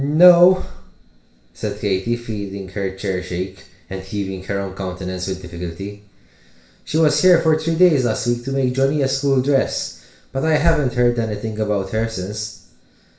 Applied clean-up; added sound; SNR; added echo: none; none; none; reverberation time 0.5 s.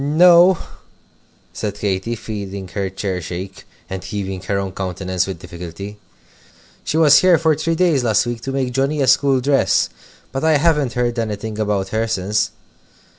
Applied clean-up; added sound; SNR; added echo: none; none; none; none.